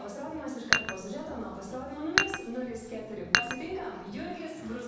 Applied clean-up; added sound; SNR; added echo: none; Dishes, pots, and pans; -5 dB; reverberation time 1.1 s.